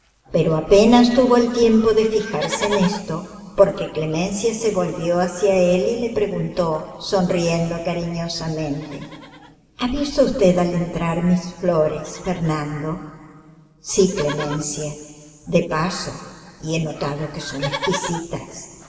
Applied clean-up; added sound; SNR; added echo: none; Livestock, farm animals, working animals; 16 dB; reverberation time 2.1 s.